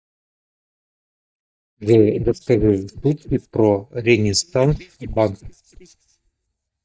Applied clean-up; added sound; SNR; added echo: neural mask model DeepFilterNet 3.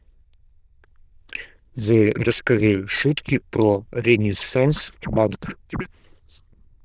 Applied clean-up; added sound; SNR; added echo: neural diffusion model UNIVERSE++.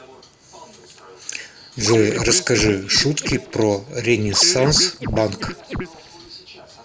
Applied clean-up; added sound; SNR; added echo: none; Scratching (performance technique); 7 dB; none.